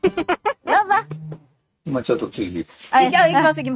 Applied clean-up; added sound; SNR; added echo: neural mask model RNNoise.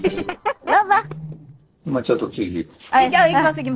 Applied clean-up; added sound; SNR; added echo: neural separator model SepFormer DNS4.